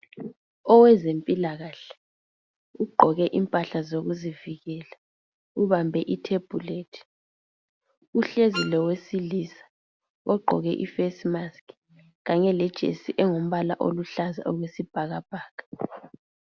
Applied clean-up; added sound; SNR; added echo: none; Wind instrument, woodwind instrument; 10 dB; none.